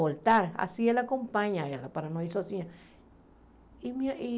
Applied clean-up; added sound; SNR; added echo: none; none; none; none.